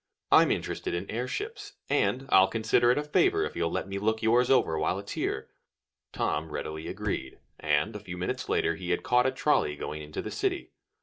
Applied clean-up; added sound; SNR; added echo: neural separator model SepFormer DNS4.